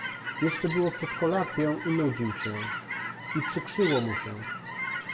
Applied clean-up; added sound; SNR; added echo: none; Chirp, tweet / Fowl; 5 dB; none.